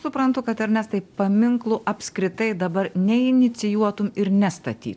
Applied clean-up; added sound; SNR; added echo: none; none; none; none.